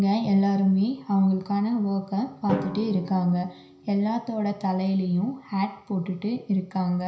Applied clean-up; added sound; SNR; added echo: none; Drum; 16 dB; reverberation time 0.5 s.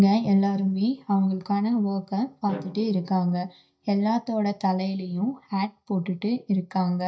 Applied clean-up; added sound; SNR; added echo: neural mask model DeepFilterNet 3.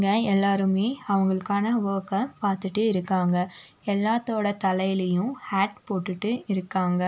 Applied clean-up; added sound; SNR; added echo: none; none; none; none.